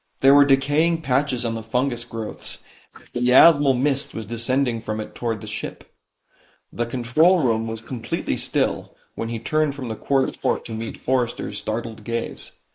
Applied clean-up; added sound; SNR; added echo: neural mask model Resemble Enhance denoiser.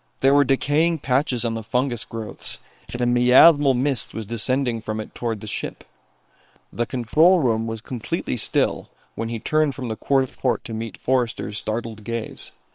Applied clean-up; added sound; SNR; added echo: neural separator model SepFormer WHAM!.